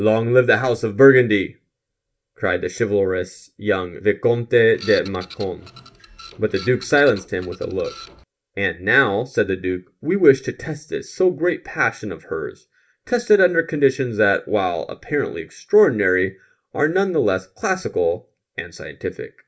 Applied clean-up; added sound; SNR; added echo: none; Printer; 19 dB; reverberation time 0.2 s.